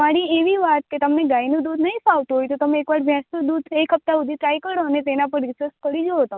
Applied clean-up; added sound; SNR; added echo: none; none; none; none.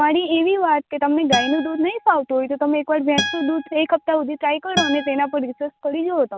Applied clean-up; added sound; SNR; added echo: none; Acoustic guitar; 9 dB; none.